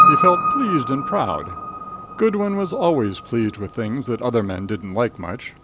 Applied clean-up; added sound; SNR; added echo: none; Piano; 1 dB; none.